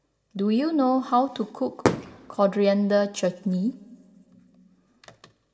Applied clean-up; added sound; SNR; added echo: none; Fireworks; 8 dB; reverberation time 1.1 s.